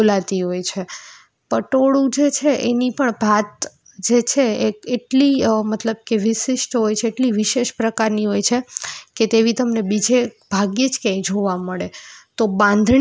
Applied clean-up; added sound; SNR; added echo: none; none; none; none.